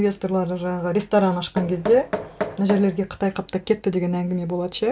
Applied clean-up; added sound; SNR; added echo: none; Knock; 11 dB; none.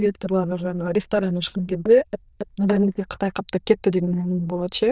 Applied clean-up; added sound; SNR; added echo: neural diffusion model UNIVERSE++.